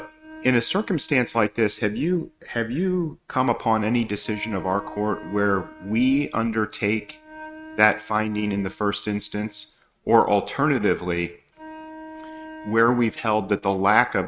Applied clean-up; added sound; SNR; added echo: neural mask model RNNoise.